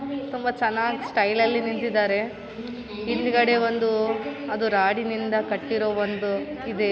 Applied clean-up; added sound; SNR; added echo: none; none; none; none.